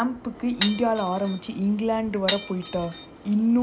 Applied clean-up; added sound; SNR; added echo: none; Glass; 9 dB; none.